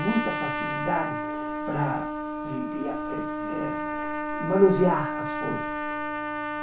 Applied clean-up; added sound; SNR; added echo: none; Trumpet; 2 dB; reverberation time 0.3 s.